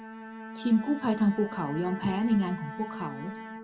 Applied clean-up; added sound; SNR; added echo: none; Bowed string instrument; 12 dB; reverberation time 1.0 s.